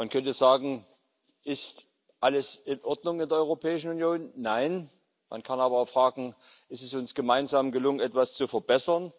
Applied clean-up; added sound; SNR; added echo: none; none; none; none.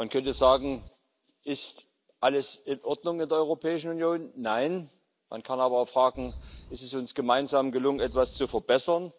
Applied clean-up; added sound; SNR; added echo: none; Wild animals; 15 dB; none.